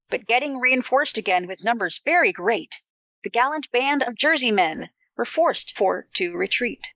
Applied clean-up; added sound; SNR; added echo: neural mask model Resemble Enhance denoiser.